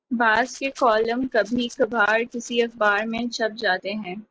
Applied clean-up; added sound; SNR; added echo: neural separator model SepFormer DNS4.